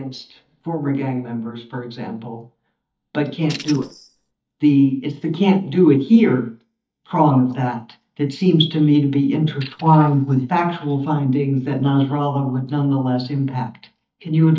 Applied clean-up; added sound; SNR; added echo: neural mask model DeepFilterNet 3.